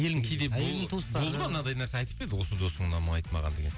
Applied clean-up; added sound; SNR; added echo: none; none; none; none.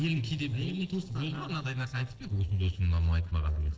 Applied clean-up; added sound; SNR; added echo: neural separator model SepFormer DNS4.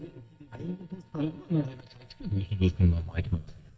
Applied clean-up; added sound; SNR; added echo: neural mask model DeepFilterNet 3.